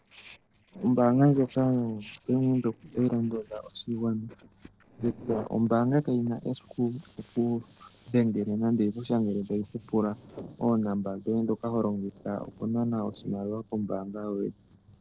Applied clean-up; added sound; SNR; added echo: neural separator model SepFormer DNS4.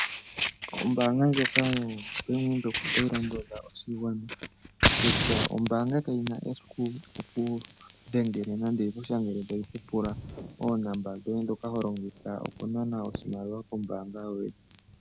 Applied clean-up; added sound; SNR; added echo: none; Fire; 0 dB; none.